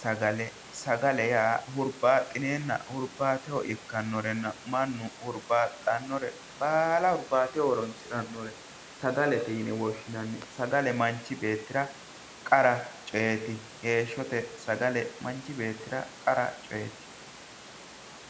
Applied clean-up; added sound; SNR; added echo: none; Water; 17 dB; none.